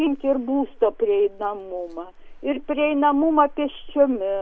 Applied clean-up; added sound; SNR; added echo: none; none; none; none.